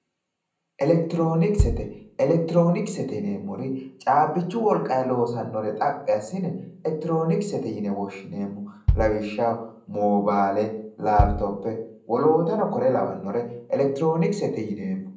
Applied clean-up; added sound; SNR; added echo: none; Bass drum; 5 dB; reverberation time 0.6 s.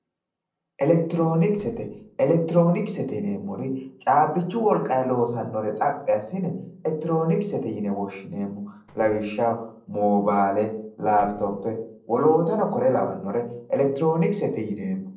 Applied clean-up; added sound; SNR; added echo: neural separator model SepFormer DNS4.